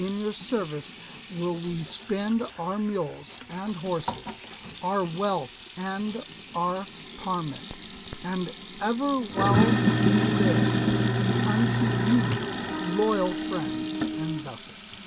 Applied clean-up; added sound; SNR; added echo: none; Bowed string instrument + Sink (filling or washing); -2 dB; none.